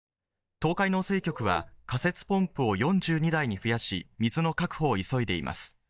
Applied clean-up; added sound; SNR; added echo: neural mask model DeepFilterNet 3.